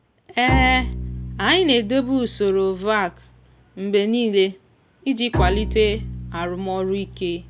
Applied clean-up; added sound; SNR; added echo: none; Bowed string instrument; 7 dB; none.